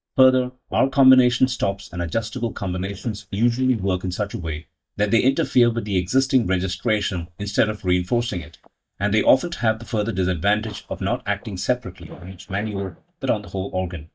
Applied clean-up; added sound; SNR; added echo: neural mask model DeepFilterNet 3.